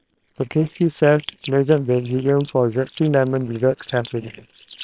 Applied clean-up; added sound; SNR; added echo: neural separator model SepFormer WHAM!.